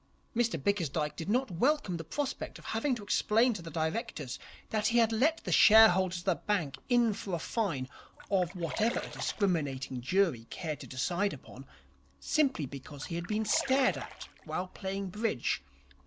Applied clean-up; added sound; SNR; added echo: none; Splash, splatter; 13 dB; none.